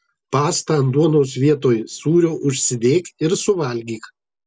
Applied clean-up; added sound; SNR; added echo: none; none; none; none.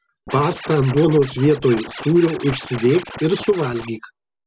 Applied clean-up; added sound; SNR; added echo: none; Scratching (performance technique); 14 dB; none.